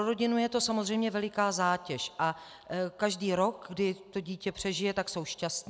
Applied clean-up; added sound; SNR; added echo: none; none; none; none.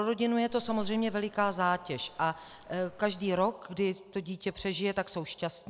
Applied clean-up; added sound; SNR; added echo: none; Cricket; 12 dB; none.